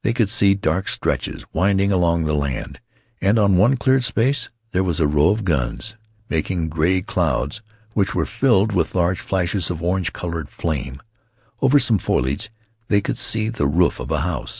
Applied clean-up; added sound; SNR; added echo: none; none; none; none.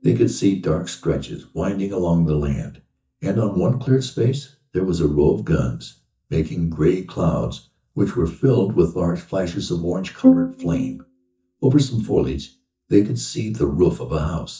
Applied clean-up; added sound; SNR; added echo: neural mask model DeepFilterNet 3.